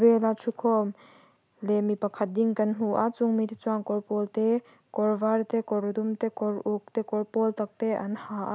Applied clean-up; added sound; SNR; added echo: none; none; none; none.